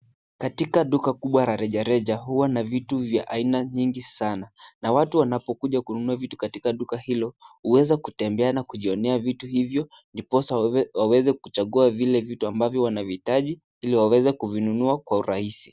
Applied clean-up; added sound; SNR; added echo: none; none; none; none.